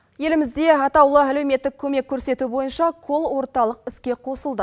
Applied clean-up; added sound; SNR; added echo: none; none; none; none.